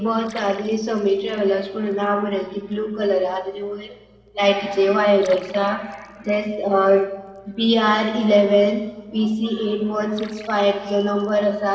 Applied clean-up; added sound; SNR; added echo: neural separator model SepFormer DNS4.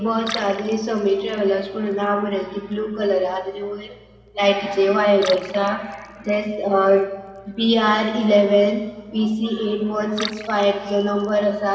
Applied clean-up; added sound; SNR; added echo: none; Liquid; 19 dB; reverberation time 2.0 s.